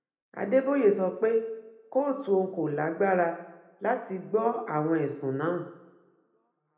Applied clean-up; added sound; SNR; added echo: none; none; none; reverberation time 0.7 s.